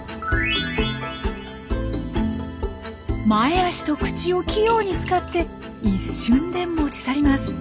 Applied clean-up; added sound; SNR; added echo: none; Coin (dropping) / Glass; 19 dB; none.